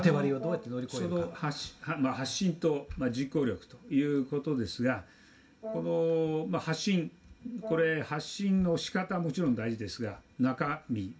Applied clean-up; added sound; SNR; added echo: none; Brass instrument; 15 dB; reverberation time 0.2 s.